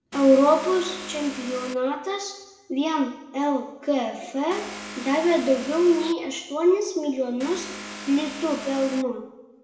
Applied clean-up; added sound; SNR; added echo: none; Vehicle; 13 dB; reverberation time 0.9 s.